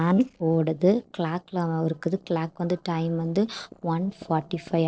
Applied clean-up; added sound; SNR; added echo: neural separator model SepFormer DNS4.